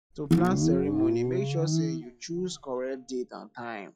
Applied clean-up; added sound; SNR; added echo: classical method log-MMSE.